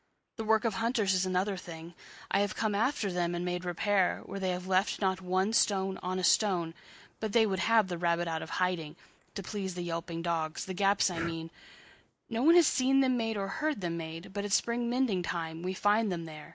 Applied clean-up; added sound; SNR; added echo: neural mask model Resemble Enhance denoiser.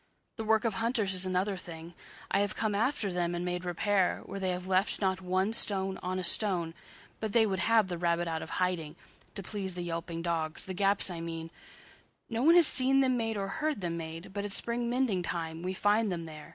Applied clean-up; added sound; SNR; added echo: none; none; none; none.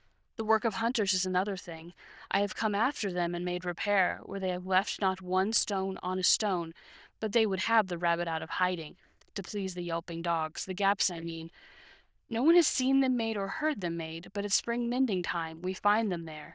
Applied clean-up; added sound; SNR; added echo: neural diffusion model UNIVERSE++.